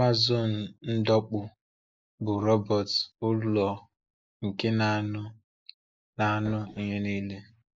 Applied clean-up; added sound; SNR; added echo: neural mask model Resemble Enhance denoiser.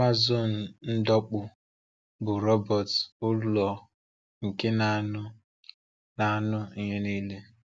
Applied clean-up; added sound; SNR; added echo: none; none; none; none.